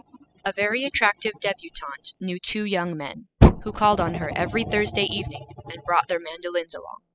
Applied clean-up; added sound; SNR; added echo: classical method spectral subtraction.